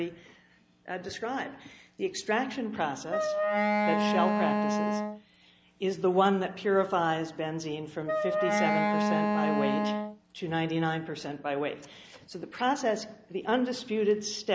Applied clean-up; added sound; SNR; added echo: none; Wind instrument, woodwind instrument; -3 dB; none.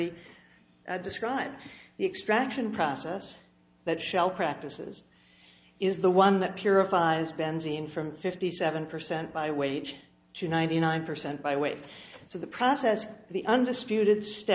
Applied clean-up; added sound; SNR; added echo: none; none; none; none.